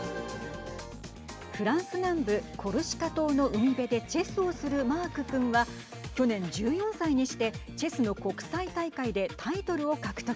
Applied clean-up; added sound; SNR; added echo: none; none; none; none.